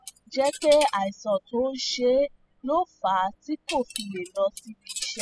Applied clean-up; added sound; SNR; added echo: classical method spectral subtraction.